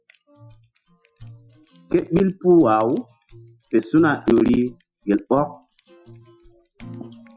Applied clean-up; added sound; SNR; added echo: classical method Wiener filter.